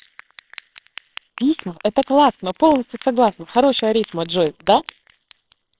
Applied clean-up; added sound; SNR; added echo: neural separator model SepFormer WHAMR!.